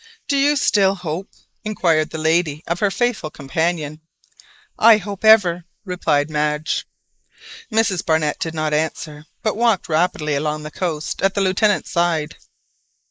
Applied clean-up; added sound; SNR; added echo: neural mask model Resemble Enhance denoiser.